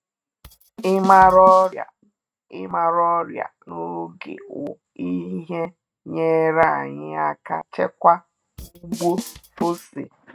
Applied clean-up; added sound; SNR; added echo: neural mask model RNNoise.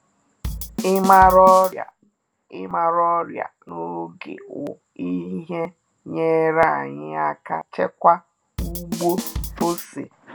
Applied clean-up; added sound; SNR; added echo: none; Bass drum / Snare drum / Drum kit; 8 dB; none.